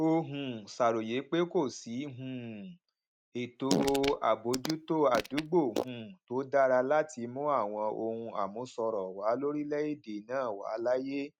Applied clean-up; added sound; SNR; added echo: neural mask model RNNoise.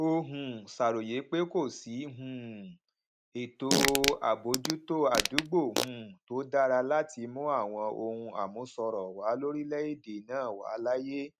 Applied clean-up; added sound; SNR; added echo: none; Fart; 0 dB; none.